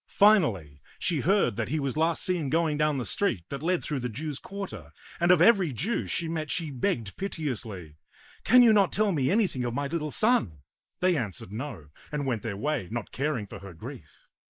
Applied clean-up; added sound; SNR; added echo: neural mask model Resemble Enhance denoiser.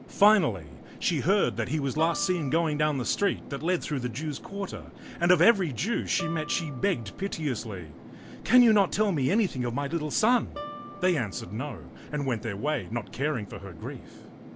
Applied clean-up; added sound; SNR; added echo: none; Guitar + Fixed-wing aircraft, airplane; 15 dB; none.